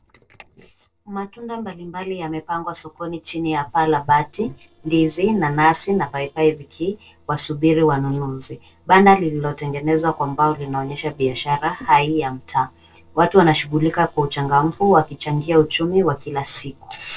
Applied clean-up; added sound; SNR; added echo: neural separator model SepFormer DNS4.